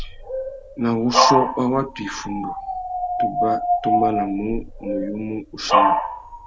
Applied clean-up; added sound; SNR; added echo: none; Dog; -3 dB; none.